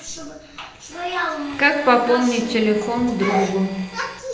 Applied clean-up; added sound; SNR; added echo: none; Domestic sounds, home sounds; 19 dB; reverberation time 0.8 s.